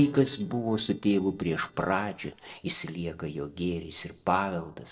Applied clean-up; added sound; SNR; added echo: neural separator model SepFormer DNS4.